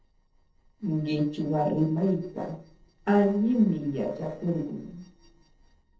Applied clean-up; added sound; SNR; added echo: neural separator model SepFormer DNS4.